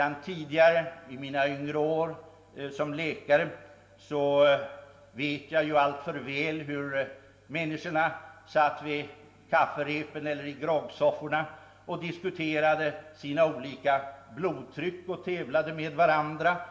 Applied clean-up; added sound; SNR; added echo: none; none; none; reverberation time 0.7 s.